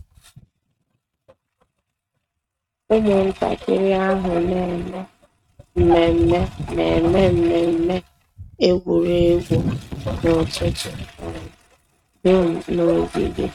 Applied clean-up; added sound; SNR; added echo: neural mask model RNNoise.